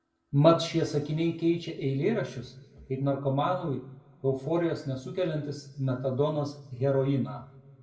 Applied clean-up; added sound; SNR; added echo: none; none; none; reverberation time 1.2 s.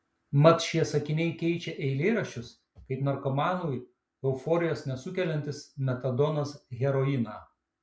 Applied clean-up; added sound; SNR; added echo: none; none; none; none.